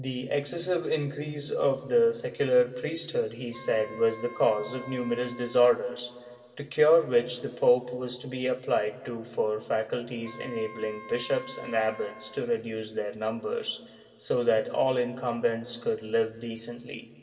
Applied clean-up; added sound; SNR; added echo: none; Wind instrument, woodwind instrument; 17 dB; reverberation time 1.8 s.